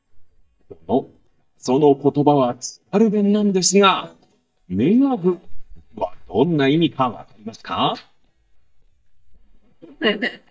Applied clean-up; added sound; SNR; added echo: neural mask model DeepFilterNet 3.